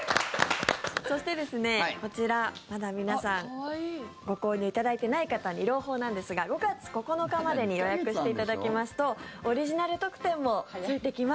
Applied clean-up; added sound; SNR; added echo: none; none; none; none.